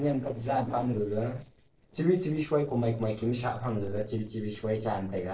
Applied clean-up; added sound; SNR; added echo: neural separator model SepFormer DNS4.